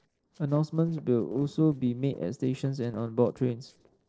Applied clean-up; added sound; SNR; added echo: neural separator model SepFormer DNS4.